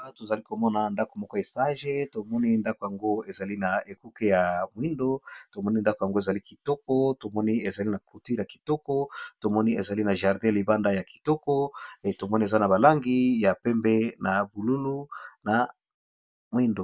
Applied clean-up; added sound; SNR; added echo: none; none; none; none.